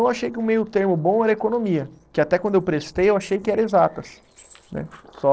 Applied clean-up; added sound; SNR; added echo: neural separator model SepFormer DNS4.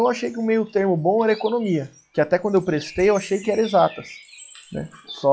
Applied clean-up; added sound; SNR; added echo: classical method log-MMSE.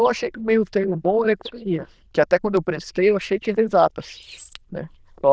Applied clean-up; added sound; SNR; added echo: neural diffusion model UNIVERSE++.